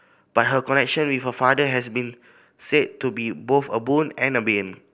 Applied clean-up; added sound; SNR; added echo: none; none; none; none.